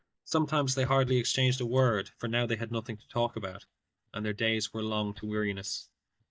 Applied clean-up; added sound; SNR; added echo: neural mask model DeepFilterNet 3.